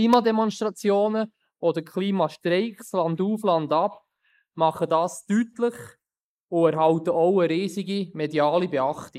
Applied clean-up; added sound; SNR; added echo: neural mask model Resemble Enhance denoiser.